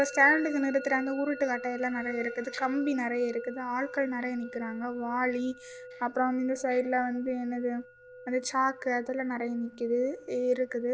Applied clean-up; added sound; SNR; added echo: none; Musical instrument; 15 dB; none.